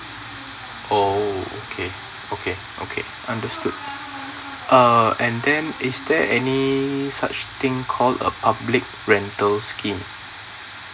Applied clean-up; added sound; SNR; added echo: none; none; none; none.